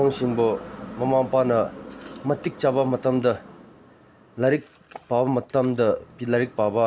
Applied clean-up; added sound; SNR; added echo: none; none; none; none.